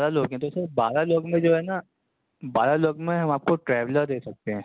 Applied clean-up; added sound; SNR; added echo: none; none; none; none.